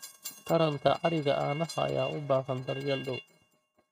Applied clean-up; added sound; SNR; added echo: neural mask model RNNoise.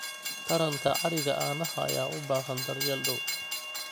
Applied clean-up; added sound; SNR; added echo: none; Train; 3 dB; none.